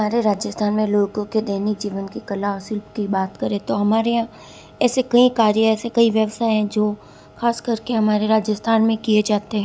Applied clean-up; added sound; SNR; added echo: none; none; none; none.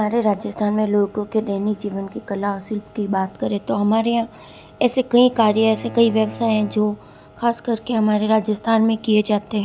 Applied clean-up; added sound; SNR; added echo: none; Bowed string instrument; 19 dB; none.